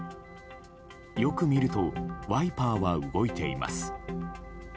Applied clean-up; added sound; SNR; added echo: none; none; none; none.